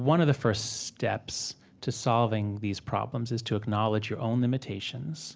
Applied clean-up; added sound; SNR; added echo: none; none; none; none.